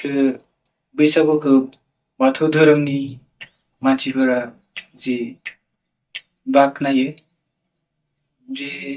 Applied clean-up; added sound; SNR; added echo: neural mask model DeepFilterNet 3.